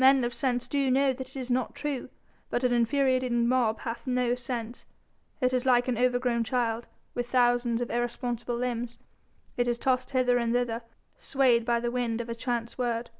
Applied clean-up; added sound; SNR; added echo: none; none; none; none.